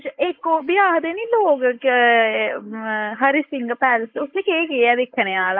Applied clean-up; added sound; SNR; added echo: neural mask model Resemble Enhance denoiser.